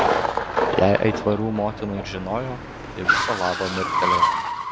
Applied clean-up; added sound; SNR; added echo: none; Thunder + Car; -2 dB; none.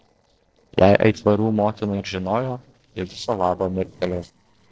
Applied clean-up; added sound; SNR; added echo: neural separator model SepFormer DNS4.